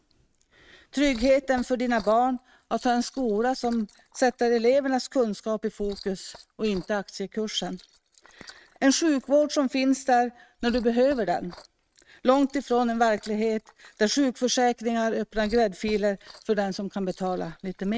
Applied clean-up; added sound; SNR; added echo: neural mask model RNNoise.